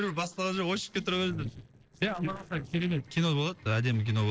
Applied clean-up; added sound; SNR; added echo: neural separator model SepFormer DNS4.